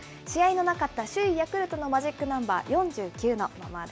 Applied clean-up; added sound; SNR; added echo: none; none; none; none.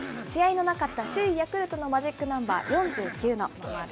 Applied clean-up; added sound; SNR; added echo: none; Cough; 12 dB; none.